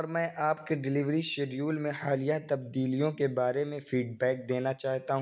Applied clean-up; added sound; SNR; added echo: none; none; none; none.